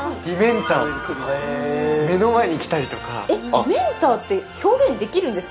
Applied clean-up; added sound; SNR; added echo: none; none; none; none.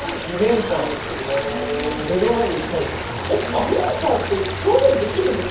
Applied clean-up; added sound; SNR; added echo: none; Stream; 8 dB; reverberation time 0.7 s.